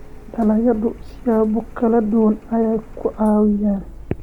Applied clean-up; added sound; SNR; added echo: none; Printer; 17 dB; none.